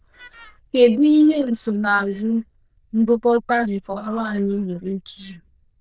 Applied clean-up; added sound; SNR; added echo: neural diffusion model UNIVERSE++.